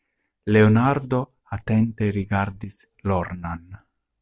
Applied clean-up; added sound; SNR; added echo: none; none; none; none.